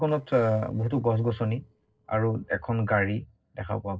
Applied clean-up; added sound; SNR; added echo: neural separator model SepFormer DNS4.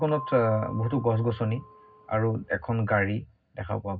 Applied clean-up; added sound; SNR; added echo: none; Percussion; 16 dB; reverberation time 0.4 s.